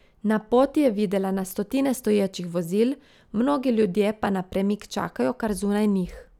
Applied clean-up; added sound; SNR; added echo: none; none; none; none.